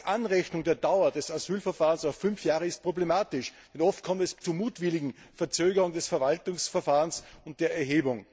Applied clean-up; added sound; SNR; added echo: none; none; none; none.